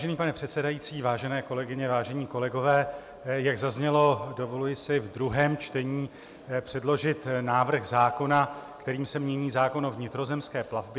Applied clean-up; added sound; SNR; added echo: none; none; none; none.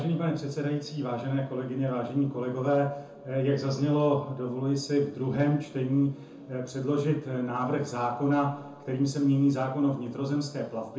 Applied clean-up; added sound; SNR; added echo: none; none; none; reverberation time 0.6 s.